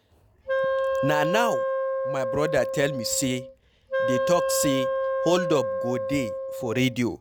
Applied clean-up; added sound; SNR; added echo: none; Wind instrument, woodwind instrument; 0 dB; none.